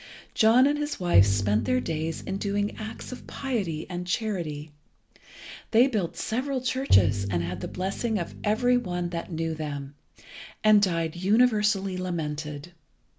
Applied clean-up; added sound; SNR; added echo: none; Bowed string instrument; 2 dB; none.